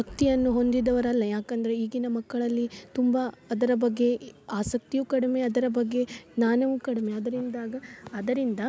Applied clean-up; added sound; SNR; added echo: none; Wind; 17 dB; none.